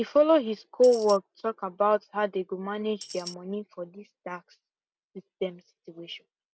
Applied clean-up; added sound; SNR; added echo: none; Tambourine; 13 dB; none.